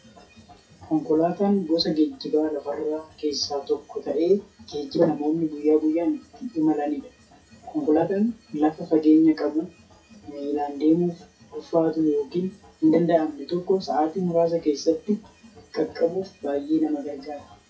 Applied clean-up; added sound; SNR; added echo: classical method WPE with log-MMSE.